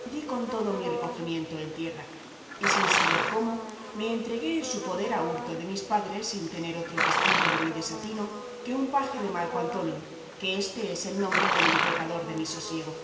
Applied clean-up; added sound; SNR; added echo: none; Livestock, farm animals, working animals; -1 dB; reverberation time 1.4 s.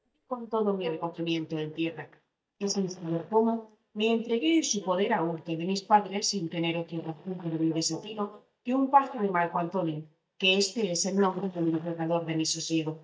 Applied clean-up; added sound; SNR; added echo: neural mask model DeepFilterNet 3.